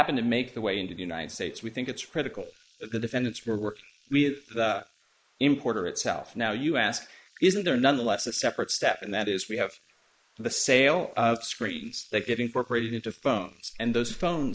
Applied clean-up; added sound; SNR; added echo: neural mask model Resemble Enhance denoiser.